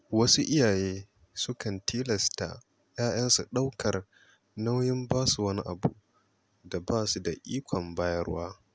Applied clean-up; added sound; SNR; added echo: none; none; none; none.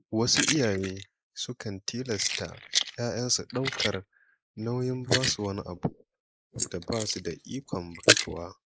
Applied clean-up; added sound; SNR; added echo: neural mask model Resemble Enhance denoiser.